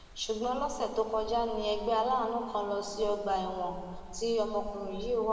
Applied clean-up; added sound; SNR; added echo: none; Wind; 13 dB; reverberation time 2.2 s.